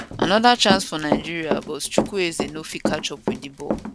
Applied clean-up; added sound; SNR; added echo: none; Run; 3 dB; none.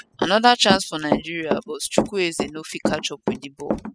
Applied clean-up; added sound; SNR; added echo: classical method spectral subtraction.